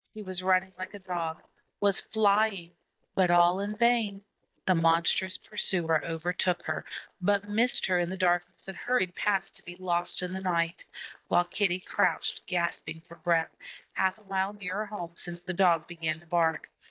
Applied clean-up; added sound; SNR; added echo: neural mask model DeepFilterNet 3.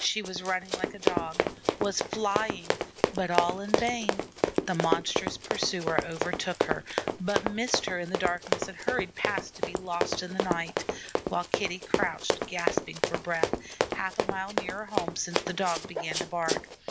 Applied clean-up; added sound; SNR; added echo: none; Run; -2 dB; none.